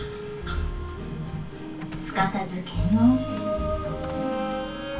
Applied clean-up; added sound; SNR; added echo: none; Printer; 14 dB; reverberation time 0.2 s.